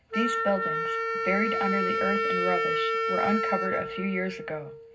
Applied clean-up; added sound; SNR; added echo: none; Wind instrument, woodwind instrument; -2 dB; reverberation time 0.4 s.